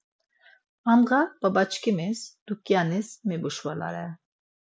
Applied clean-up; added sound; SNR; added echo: none; none; none; none.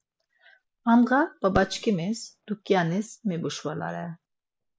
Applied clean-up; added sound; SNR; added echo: none; Fireworks; 18 dB; none.